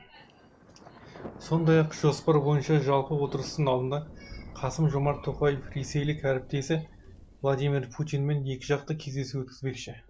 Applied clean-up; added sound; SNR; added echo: none; Thunder; 18 dB; none.